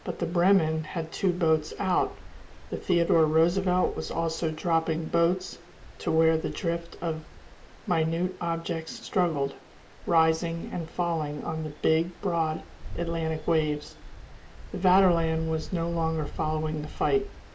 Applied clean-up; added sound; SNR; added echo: none; Stream; 14 dB; reverberation time 0.5 s.